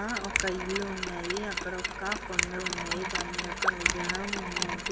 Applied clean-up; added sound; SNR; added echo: none; Mechanisms + Finger snapping; -2 dB; none.